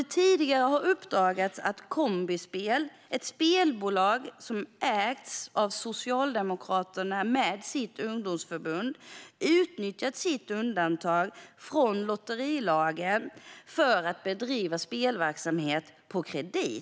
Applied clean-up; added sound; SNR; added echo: none; none; none; none.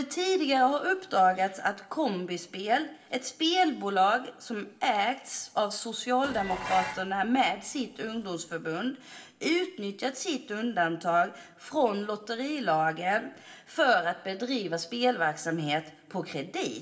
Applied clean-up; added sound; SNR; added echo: none; Dishes, pots, and pans; 11 dB; reverberation time 0.7 s.